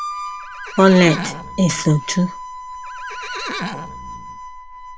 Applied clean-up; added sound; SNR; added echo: none; Livestock, farm animals, working animals + Harmonica; 9 dB; none.